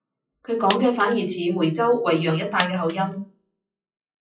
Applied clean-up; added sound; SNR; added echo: classical method WPE with log-MMSE.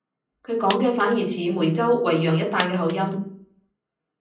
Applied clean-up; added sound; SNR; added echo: none; Coin (dropping); 15 dB; reverberation time 0.6 s.